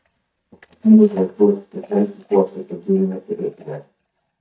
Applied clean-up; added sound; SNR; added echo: neural mask model DeepFilterNet 3.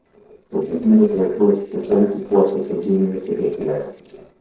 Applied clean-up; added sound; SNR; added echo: neural separator model SepFormer DNS4.